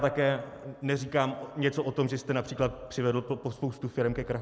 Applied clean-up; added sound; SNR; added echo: none; none; none; none.